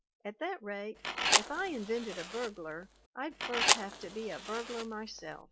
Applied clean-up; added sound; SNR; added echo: none; Fire; -5 dB; none.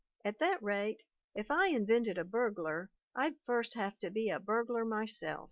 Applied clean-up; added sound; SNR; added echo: none; none; none; none.